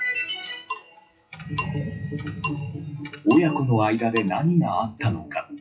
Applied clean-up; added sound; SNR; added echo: classical method WPE with log-MMSE.